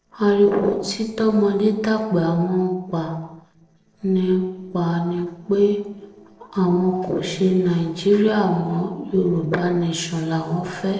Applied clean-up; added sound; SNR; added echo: neural separator model SepFormer DNS4.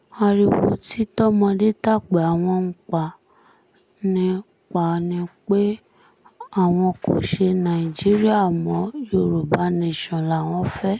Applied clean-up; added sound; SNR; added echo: none; none; none; none.